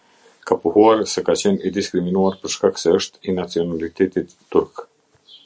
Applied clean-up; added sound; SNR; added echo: none; none; none; none.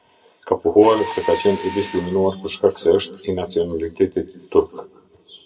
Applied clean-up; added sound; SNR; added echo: none; Mechanisms; 16 dB; reverberation time 1.2 s.